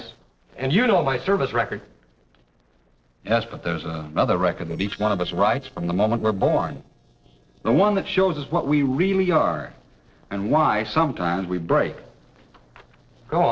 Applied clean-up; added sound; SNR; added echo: neural separator model SepFormer DNS4.